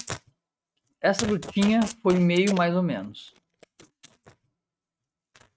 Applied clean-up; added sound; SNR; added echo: neural mask model RNNoise.